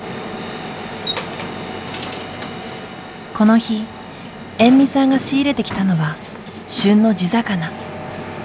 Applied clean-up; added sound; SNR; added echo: none; none; none; none.